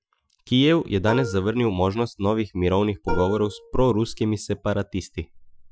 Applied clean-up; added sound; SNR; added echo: classical method Wiener filter.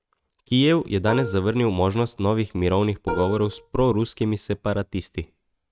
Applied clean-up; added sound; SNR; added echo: neural mask model RNNoise.